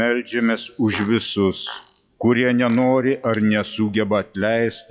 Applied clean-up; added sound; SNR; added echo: classical method log-MMSE.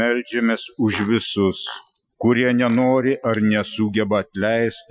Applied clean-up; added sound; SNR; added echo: classical method Wiener filter.